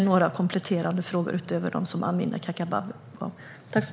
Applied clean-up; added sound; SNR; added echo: none; none; none; none.